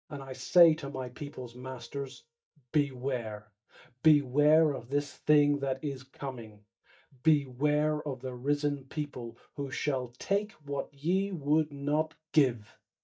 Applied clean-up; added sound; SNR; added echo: neural mask model DeepFilterNet 3.